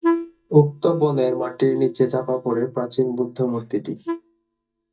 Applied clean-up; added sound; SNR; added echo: neural mask model DeepFilterNet 3.